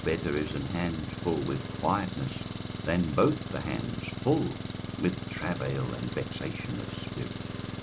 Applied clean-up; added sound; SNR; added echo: none; Engine; 4 dB; none.